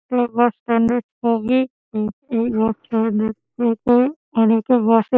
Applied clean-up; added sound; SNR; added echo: neural mask model Resemble Enhance denoiser.